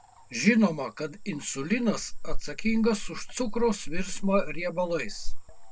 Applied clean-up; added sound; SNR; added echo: none; Cricket / Frog; 2 dB; none.